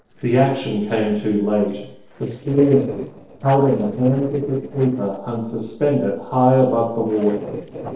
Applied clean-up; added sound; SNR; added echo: neural separator model SepFormer DNS4.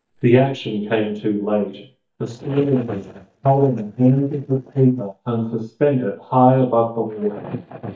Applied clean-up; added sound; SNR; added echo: neural mask model DeepFilterNet 3.